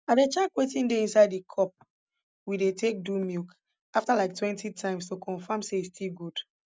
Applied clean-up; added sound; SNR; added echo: none; none; none; none.